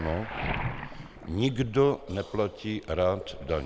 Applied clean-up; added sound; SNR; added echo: none; Waves, surf; 9 dB; none.